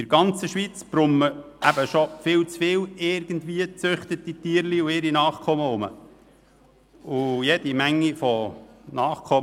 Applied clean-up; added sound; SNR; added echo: none; Snare drum; 20 dB; none.